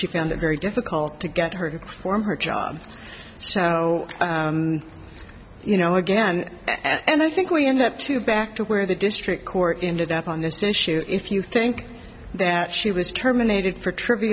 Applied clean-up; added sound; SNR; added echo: none; none; none; none.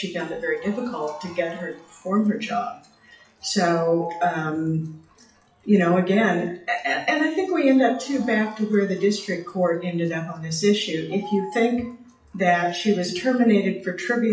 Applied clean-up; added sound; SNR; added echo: classical method WPE with log-MMSE.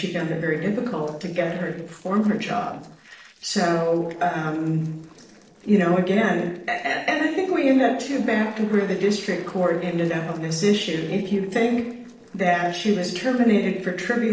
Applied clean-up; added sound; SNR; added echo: neural separator model SepFormer DNS4.